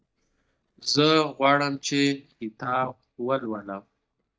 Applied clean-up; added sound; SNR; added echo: neural mask model DeepFilterNet 3.